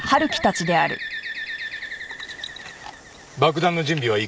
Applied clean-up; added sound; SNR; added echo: none; Bird; 10 dB; none.